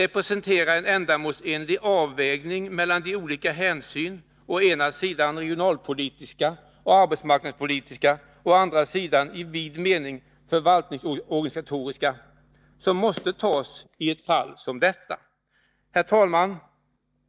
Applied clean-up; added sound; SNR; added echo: neural mask model DeepFilterNet 3.